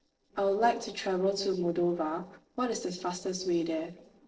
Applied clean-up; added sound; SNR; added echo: neural separator model SepFormer DNS4.